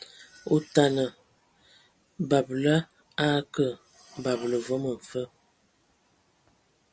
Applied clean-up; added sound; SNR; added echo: none; none; none; none.